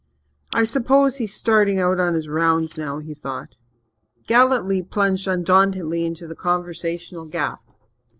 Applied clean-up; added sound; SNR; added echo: neural separator model SepFormer DNS4.